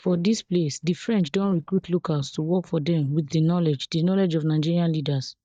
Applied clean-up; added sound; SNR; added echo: neural mask model DeepFilterNet 3.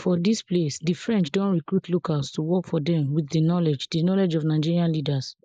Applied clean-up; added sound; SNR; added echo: neural mask model Resemble Enhance denoiser.